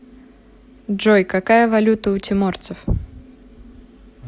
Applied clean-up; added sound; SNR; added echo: none; none; none; none.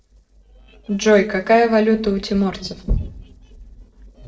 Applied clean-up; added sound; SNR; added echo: neural separator model SepFormer DNS4.